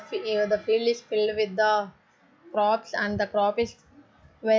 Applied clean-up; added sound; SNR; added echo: classical method log-MMSE.